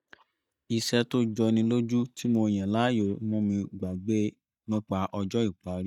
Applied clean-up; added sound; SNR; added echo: neural mask model DeepFilterNet 3.